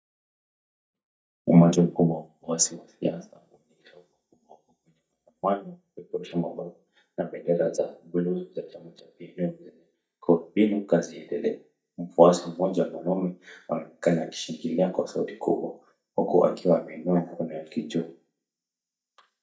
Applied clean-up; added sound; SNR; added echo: neural mask model DeepFilterNet 3.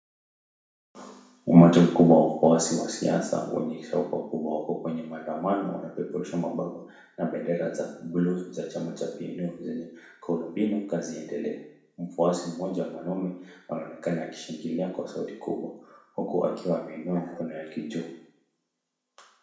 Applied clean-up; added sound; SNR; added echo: none; Bark; 18 dB; reverberation time 0.6 s.